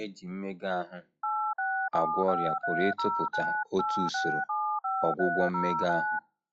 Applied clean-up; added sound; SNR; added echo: classical method log-MMSE.